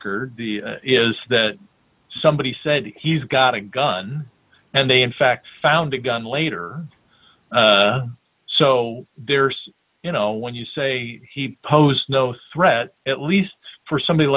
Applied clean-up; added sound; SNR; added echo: none; none; none; none.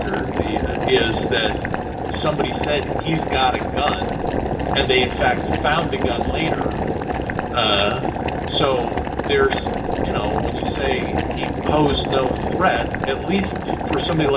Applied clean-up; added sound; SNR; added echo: none; Boiling; 0 dB; reverberation time 0.8 s.